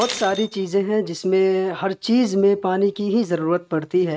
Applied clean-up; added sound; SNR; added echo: neural mask model RNNoise.